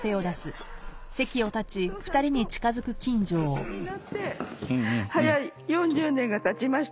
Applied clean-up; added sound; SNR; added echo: none; none; none; none.